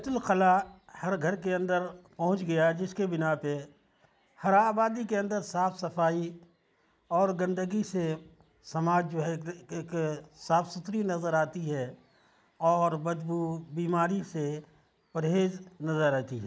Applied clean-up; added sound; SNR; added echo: none; none; none; none.